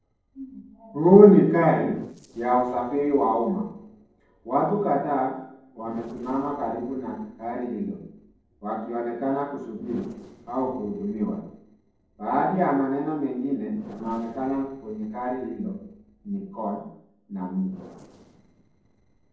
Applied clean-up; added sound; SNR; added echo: neural separator model SepFormer DNS4.